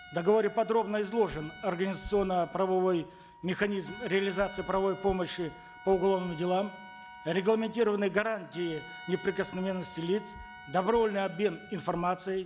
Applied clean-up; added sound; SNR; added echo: none; Trumpet + Wind instrument, woodwind instrument; 18 dB; none.